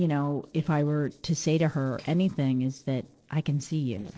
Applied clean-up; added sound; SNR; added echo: neural separator model SepFormer DNS4.